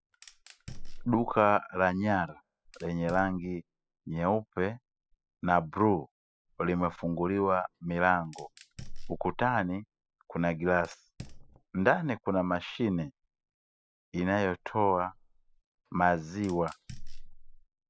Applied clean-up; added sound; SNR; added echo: classical method spectral subtraction.